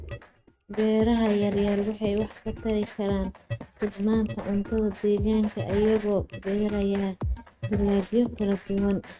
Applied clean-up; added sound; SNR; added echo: neural mask model RNNoise.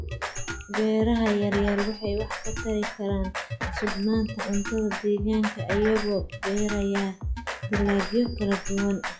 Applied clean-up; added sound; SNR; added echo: classical method log-MMSE.